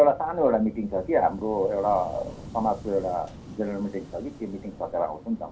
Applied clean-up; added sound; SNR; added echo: none; Waves, surf / Wind; 17 dB; reverberation time 0.3 s.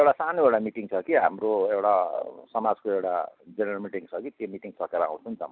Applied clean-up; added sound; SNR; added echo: none; none; none; none.